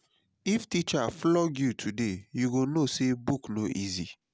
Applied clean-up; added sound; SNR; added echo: none; none; none; none.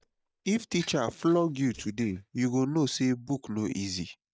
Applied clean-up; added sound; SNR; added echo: neural mask model DeepFilterNet 3.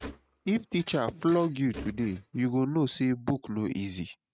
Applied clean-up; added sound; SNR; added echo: neural mask model RNNoise.